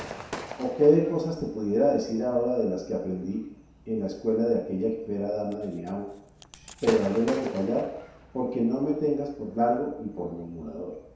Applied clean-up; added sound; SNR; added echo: none; Gunshot, gunfire / Fireworks; 16 dB; reverberation time 0.7 s.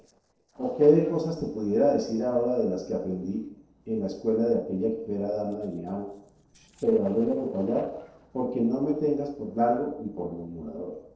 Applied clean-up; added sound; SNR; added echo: neural separator model SepFormer DNS4.